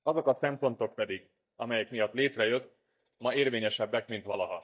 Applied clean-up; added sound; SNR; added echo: neural mask model DeepFilterNet 3.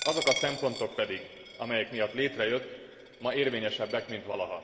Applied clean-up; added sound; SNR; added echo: none; Coin (dropping); 9 dB; reverberation time 2.5 s.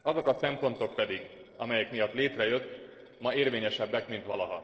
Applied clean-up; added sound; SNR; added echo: neural separator model SepFormer DNS4.